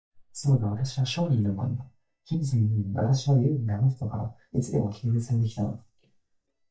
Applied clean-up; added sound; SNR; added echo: neural mask model DeepFilterNet 3.